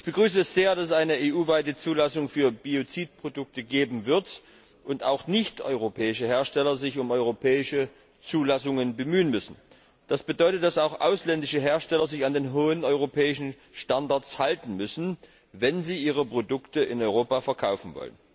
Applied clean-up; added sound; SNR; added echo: none; none; none; none.